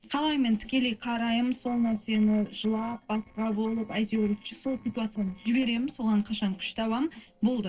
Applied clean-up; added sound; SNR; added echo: neural separator model SepFormer DNS4.